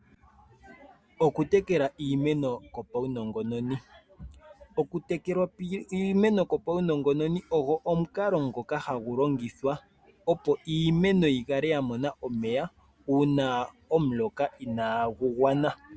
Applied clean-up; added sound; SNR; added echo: none; none; none; none.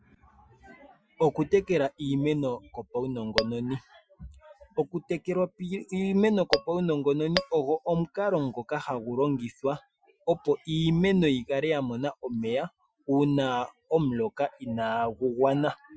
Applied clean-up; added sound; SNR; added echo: classical method Wiener filter.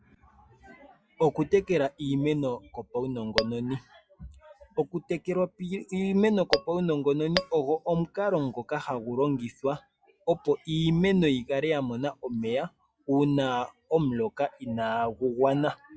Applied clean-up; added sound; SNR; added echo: classical method log-MMSE.